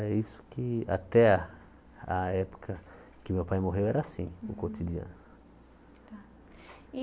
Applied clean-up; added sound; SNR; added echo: none; none; none; none.